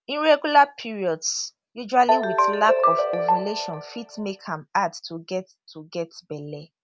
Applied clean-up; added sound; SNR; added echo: none; Ringtone; -2 dB; none.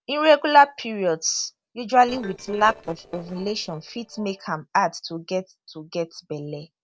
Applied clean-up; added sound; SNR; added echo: neural separator model SepFormer DNS4.